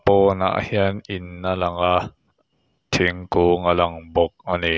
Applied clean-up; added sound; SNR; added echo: none; none; none; none.